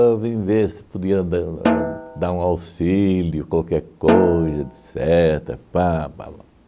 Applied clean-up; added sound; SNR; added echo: none; Snare drum; 6 dB; none.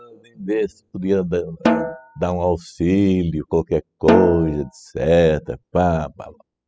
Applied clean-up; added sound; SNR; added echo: classical method spectral subtraction.